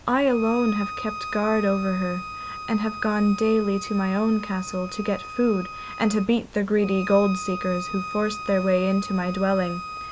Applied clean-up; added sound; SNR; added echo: none; Bowed string instrument; 11 dB; none.